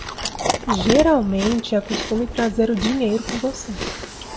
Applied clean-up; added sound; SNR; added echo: none; Chewing, mastication; 6 dB; none.